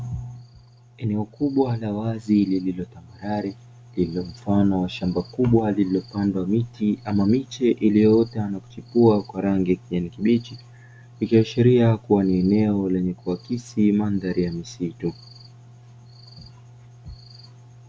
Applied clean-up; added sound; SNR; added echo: none; none; none; none.